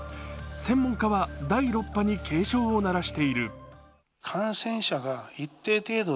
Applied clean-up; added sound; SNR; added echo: none; none; none; none.